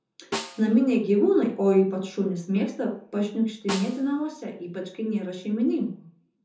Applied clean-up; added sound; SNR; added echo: none; Snare drum; 15 dB; reverberation time 0.6 s.